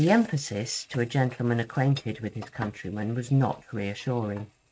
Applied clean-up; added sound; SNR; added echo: neural mask model RNNoise.